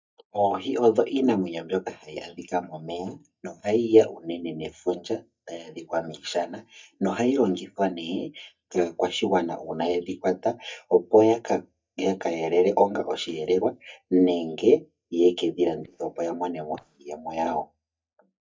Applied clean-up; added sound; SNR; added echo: neural mask model DeepFilterNet 3.